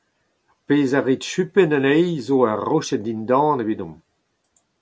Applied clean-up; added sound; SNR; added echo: none; none; none; none.